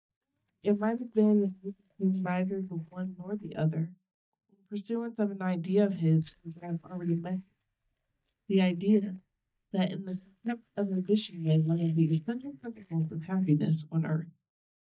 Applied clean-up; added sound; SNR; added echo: neural mask model DeepFilterNet 3.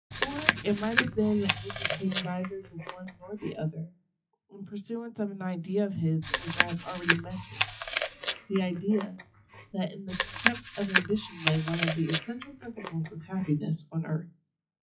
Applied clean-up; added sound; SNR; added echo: classical method WPE with log-MMSE.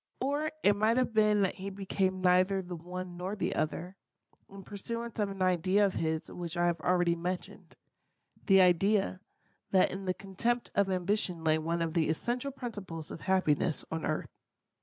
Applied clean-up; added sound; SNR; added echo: none; none; none; none.